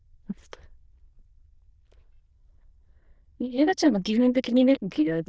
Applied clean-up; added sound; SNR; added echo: neural diffusion model UNIVERSE++.